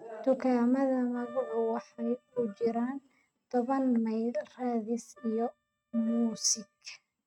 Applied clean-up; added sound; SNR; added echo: neural mask model RNNoise.